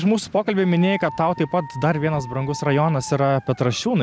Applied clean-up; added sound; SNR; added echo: none; Dog; 16 dB; none.